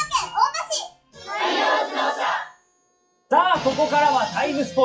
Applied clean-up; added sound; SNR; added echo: classical method WPE with log-MMSE.